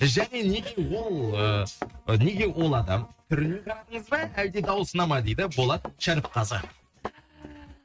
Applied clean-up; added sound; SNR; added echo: neural mask model RNNoise.